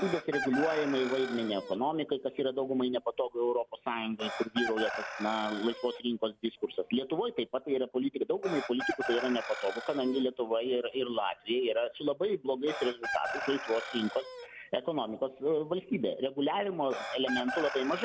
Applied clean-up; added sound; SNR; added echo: none; Chicken, rooster; 10 dB; none.